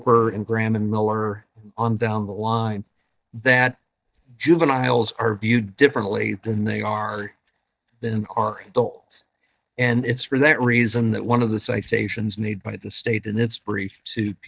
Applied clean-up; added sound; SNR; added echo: neural mask model DeepFilterNet 3.